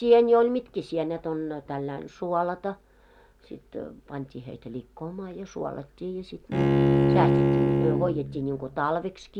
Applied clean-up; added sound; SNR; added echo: none; Bowed string instrument; -5 dB; none.